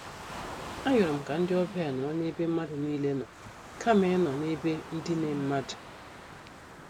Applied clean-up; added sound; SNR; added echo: none; Waves, surf; 13 dB; none.